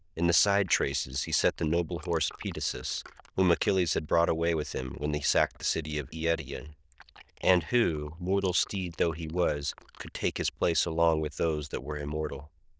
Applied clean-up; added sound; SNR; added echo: neural diffusion model UNIVERSE++.